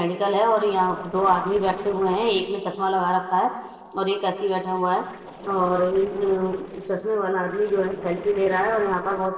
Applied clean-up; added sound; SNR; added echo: neural separator model SepFormer DNS4.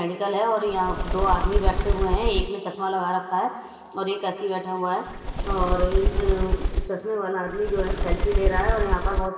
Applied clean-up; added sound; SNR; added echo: none; Bird; -2 dB; reverberation time 2.8 s.